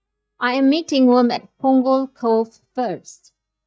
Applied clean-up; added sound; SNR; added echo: neural mask model DeepFilterNet 3.